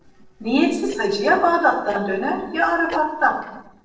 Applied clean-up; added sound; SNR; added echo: neural separator model SepFormer DNS4.